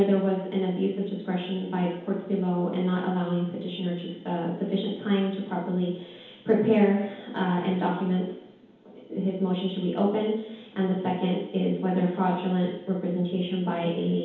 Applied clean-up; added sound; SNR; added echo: none; none; none; reverberation time 2.2 s.